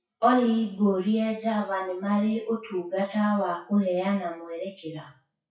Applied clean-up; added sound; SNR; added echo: classical method WPE with log-MMSE.